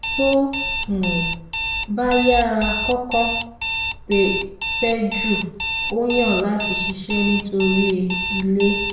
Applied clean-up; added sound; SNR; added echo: none; Alarm; 4 dB; reverberation time 0.7 s.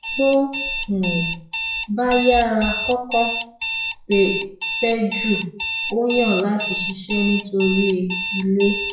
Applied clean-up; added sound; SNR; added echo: classical method WPE with log-MMSE.